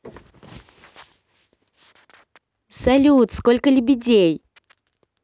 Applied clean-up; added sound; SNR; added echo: none; none; none; none.